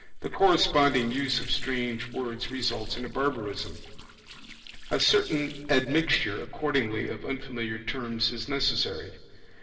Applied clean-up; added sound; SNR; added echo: neural separator model SepFormer DNS4.